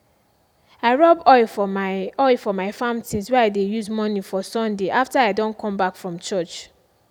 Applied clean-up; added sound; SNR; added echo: none; none; none; none.